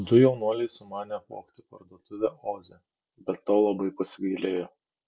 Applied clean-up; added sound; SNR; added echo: none; none; none; none.